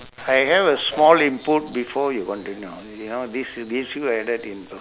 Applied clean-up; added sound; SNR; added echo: none; none; none; none.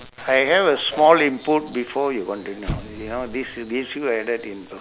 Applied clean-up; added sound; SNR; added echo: none; Explosion; 13 dB; none.